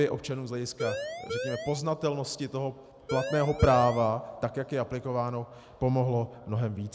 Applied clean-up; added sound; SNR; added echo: none; Siren; 5 dB; none.